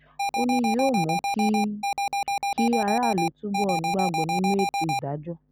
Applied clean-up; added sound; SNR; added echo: none; Alarm; 0 dB; none.